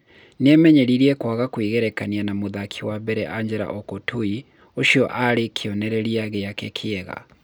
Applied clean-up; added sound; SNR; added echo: none; none; none; none.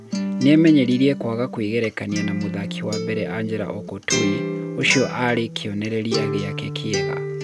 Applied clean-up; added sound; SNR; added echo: none; Acoustic guitar; 5 dB; none.